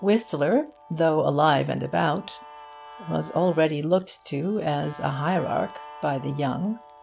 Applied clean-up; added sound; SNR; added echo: none; Guitar; 20 dB; none.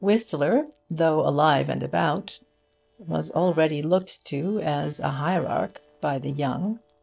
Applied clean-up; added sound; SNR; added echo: neural separator model SepFormer DNS4.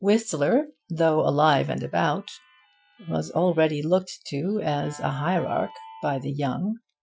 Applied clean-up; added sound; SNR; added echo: classical method Wiener filter.